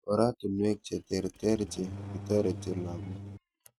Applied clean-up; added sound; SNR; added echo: neural mask model RNNoise.